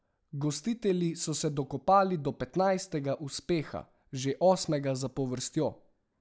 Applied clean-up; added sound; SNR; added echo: none; none; none; none.